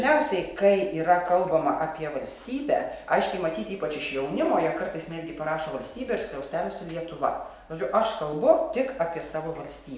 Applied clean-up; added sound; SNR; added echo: none; none; none; none.